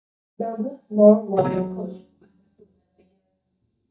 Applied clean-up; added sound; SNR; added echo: neural mask model DeepFilterNet 3.